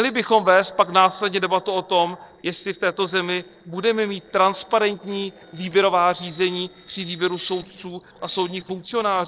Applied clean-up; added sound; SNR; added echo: neural separator model SepFormer DNS4.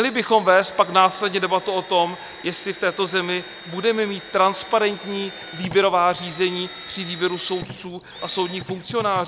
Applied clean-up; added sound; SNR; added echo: none; Drill; 16 dB; none.